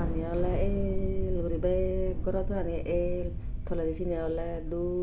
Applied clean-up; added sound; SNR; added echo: none; Thunder; -1 dB; none.